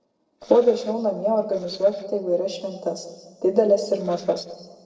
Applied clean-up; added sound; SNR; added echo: neural separator model SepFormer DNS4.